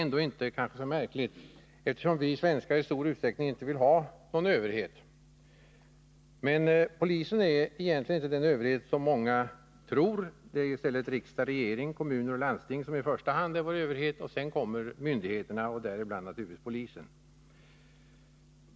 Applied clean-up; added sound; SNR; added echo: none; none; none; none.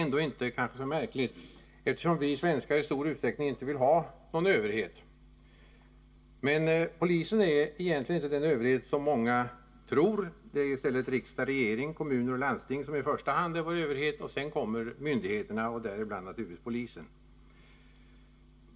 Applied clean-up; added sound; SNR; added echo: none; none; none; reverberation time 0.2 s.